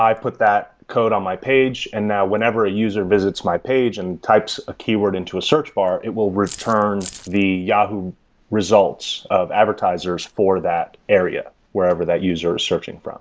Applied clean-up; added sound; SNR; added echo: none; Keys jangling; 17 dB; none.